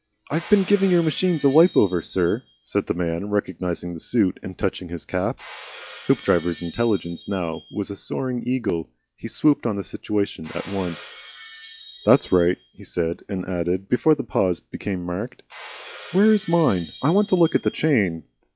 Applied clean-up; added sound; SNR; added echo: classical method log-MMSE.